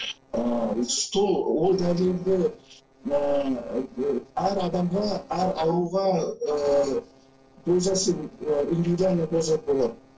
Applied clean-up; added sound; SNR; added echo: neural separator model SepFormer DNS4.